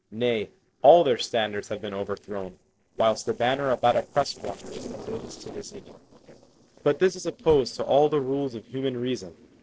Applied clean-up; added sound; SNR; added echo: neural separator model SepFormer DNS4.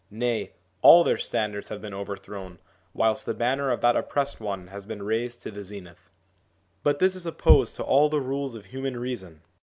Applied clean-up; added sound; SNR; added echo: none; none; none; none.